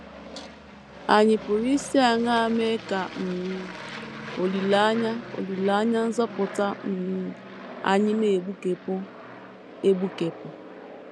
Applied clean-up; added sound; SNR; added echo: none; Aircraft; 14 dB; none.